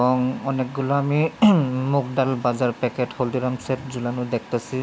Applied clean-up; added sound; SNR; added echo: none; none; none; none.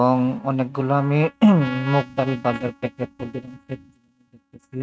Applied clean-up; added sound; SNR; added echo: neural mask model RNNoise.